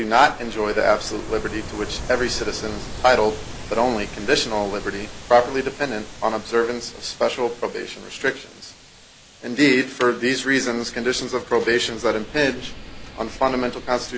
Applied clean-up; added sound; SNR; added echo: none; Ocean; 14 dB; none.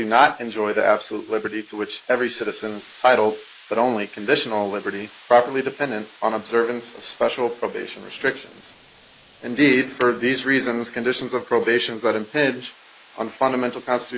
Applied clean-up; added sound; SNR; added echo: neural mask model Resemble Enhance denoiser.